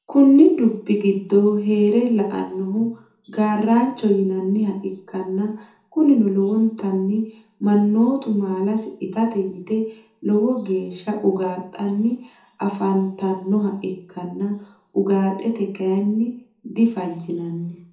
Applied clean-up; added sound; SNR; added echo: none; none; none; reverberation time 0.5 s.